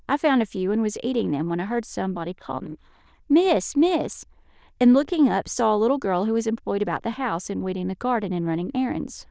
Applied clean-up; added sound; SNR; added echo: neural diffusion model UNIVERSE++.